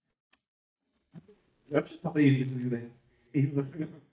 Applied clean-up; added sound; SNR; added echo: neural mask model DeepFilterNet 3.